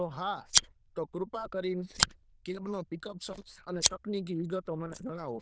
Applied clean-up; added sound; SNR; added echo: neural diffusion model UNIVERSE++.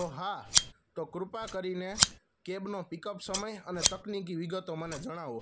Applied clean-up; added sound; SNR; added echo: none; Scissors; -2 dB; none.